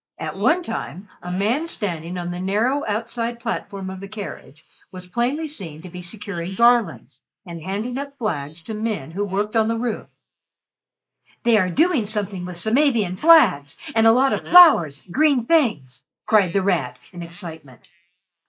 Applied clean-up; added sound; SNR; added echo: neural mask model Resemble Enhance denoiser.